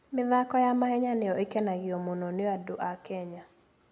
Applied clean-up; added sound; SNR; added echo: none; none; none; none.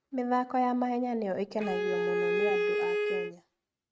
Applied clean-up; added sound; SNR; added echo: neural mask model RNNoise.